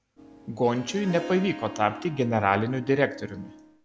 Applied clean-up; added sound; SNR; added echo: none; Harp; 14 dB; none.